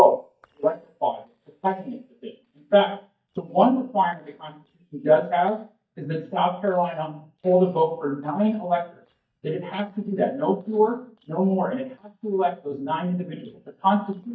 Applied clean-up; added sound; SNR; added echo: neural mask model DeepFilterNet 3.